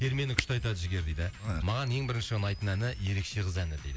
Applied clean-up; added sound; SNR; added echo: none; Camera; 13 dB; none.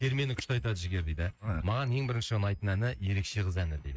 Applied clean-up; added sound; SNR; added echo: neural mask model RNNoise.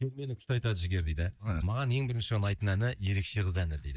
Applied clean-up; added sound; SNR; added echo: neural mask model DeepFilterNet 3.